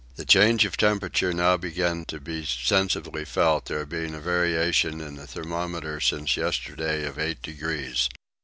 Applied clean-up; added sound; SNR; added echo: none; none; none; none.